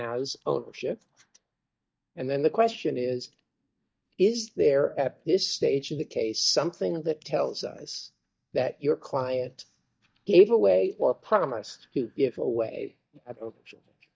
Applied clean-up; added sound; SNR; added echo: neural mask model DeepFilterNet 3.